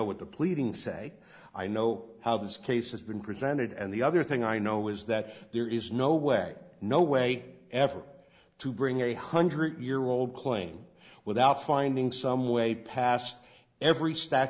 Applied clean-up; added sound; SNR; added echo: none; none; none; none.